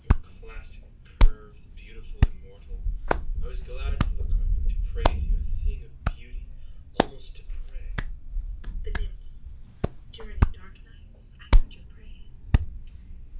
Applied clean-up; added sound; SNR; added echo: none; Hands; -4 dB; reverberation time 0.3 s.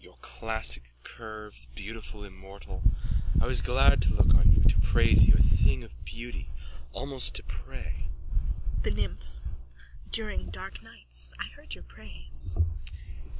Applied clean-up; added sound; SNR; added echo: none; none; none; none.